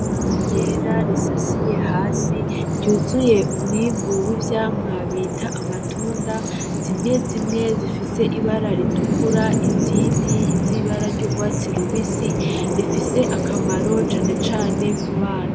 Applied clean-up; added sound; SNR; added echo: none; Bird vocalization, bird call, bird song; -4 dB; none.